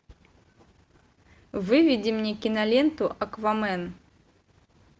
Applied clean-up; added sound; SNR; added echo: none; none; none; none.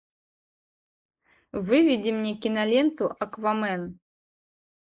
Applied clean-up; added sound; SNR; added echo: neural mask model Resemble Enhance denoiser.